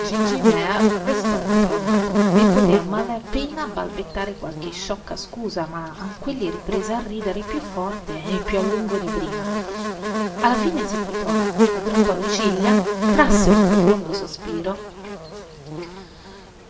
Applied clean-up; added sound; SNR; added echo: none; Buzz; -4 dB; reverberation time 0.6 s.